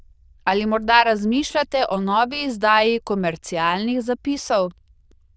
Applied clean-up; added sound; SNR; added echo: neural diffusion model UNIVERSE++.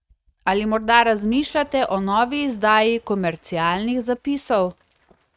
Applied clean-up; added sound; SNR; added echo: neural mask model RNNoise.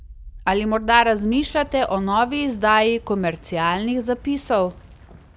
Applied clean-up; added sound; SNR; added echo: none; Wind; 19 dB; none.